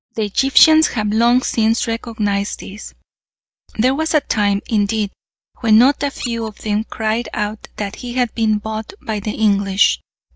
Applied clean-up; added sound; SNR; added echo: neural mask model DeepFilterNet 3.